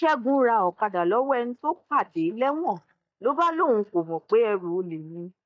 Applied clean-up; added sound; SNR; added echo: neural mask model DeepFilterNet 3.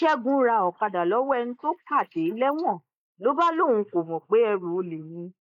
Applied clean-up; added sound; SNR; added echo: neural mask model Resemble Enhance denoiser.